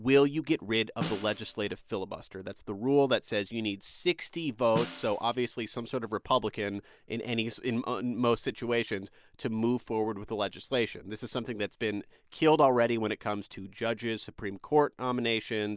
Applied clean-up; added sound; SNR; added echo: none; Snare drum; 12 dB; none.